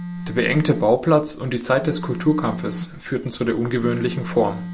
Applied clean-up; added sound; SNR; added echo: none; Telephone; 11 dB; none.